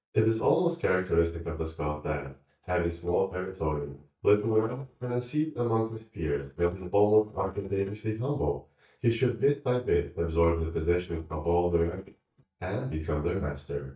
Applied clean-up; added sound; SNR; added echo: neural mask model DeepFilterNet 3.